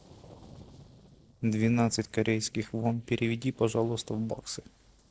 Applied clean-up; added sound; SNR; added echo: neural separator model SepFormer DNS4.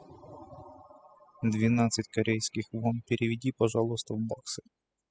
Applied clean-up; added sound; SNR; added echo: classical method spectral subtraction.